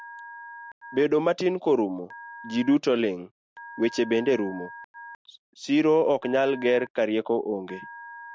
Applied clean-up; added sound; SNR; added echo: none; Telephone; 19 dB; none.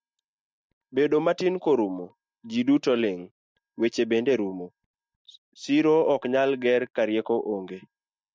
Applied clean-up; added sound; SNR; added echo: neural mask model DeepFilterNet 3.